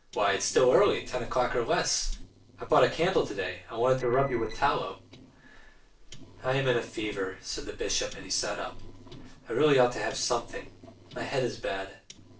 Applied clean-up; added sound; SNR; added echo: neural separator model SepFormer DNS4.